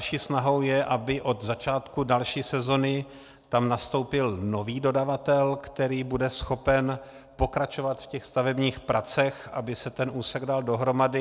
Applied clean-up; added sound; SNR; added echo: none; none; none; none.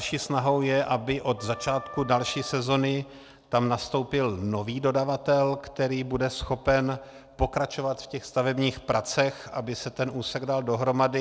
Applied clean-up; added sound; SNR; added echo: none; Wind instrument, woodwind instrument; 17 dB; none.